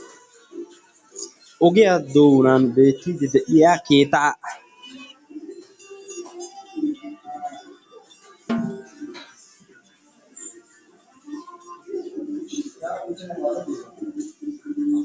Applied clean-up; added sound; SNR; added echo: none; Snare drum; 11 dB; none.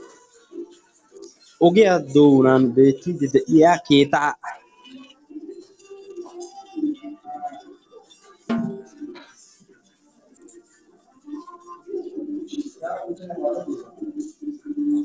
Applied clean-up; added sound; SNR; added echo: neural separator model SepFormer DNS4.